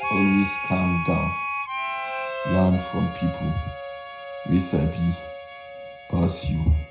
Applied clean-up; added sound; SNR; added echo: none; Harmonica; 7 dB; reverberation time 0.4 s.